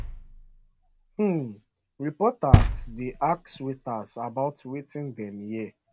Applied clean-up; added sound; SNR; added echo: none; Knock; -1 dB; none.